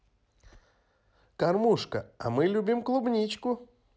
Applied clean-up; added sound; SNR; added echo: none; none; none; none.